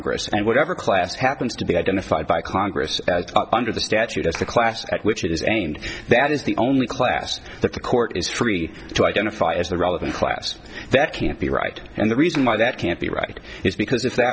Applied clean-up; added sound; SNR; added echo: none; Clapping; 19 dB; none.